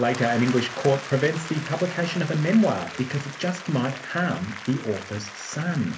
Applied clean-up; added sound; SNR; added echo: none; Applause / Crowd; 12 dB; reverberation time 0.3 s.